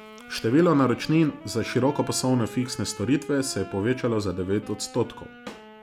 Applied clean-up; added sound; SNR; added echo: none; Wind instrument, woodwind instrument; 18 dB; none.